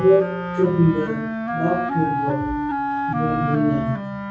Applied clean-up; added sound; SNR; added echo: none; Wind instrument, woodwind instrument; 3 dB; reverberation time 0.6 s.